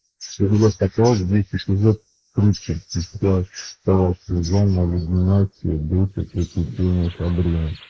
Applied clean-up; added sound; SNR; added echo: neural mask model Resemble Enhance denoiser.